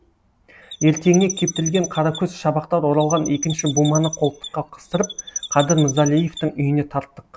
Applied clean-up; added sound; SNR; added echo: none; Chirp, tweet; 11 dB; none.